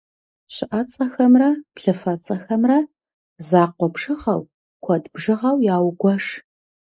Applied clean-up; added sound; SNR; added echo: neural mask model Resemble Enhance denoiser.